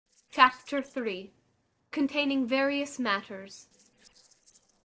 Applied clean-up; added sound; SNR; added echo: neural separator model SepFormer DNS4.